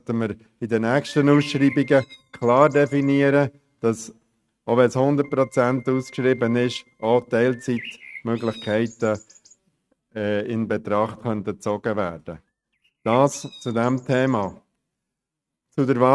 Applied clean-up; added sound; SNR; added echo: neural mask model RNNoise.